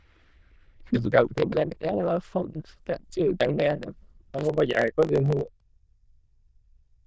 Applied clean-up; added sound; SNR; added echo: neural diffusion model UNIVERSE++.